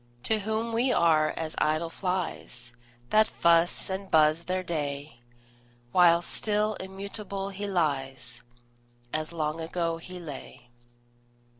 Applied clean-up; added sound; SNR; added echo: none; none; none; none.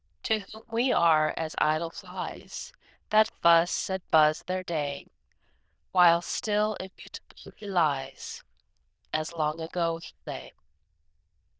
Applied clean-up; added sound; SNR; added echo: neural diffusion model UNIVERSE++.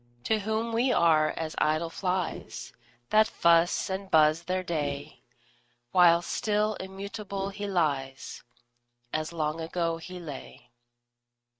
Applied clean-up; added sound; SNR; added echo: neural mask model RNNoise.